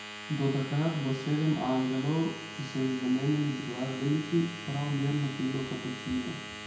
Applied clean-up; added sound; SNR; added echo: none; Domestic sounds, home sounds; 11 dB; reverberation time 0.6 s.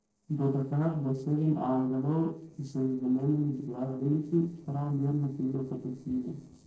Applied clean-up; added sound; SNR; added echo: neural separator model SepFormer DNS4.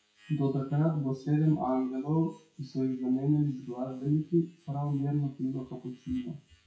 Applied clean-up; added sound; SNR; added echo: classical method WPE with log-MMSE.